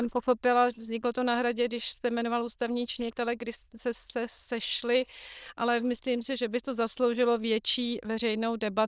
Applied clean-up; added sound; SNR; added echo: neural diffusion model UNIVERSE++.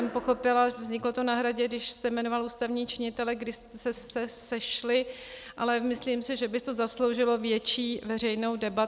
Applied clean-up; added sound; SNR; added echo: none; none; none; none.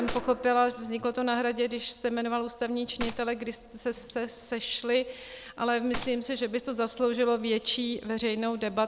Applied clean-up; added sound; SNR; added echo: none; Gunshot, gunfire; 16 dB; none.